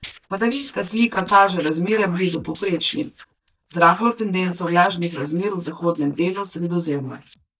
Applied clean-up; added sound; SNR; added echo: neural mask model DeepFilterNet 3.